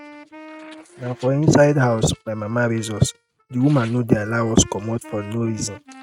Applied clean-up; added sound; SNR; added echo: neural mask model RNNoise.